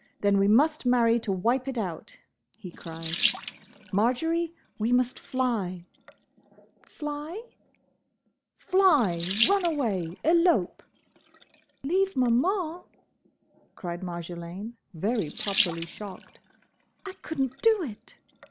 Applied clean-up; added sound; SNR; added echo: none; Sink (filling or washing) / Water tap, faucet; 12 dB; none.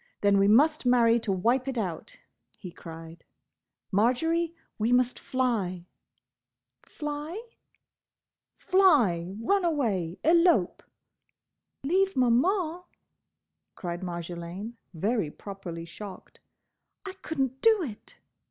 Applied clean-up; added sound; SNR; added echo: none; none; none; none.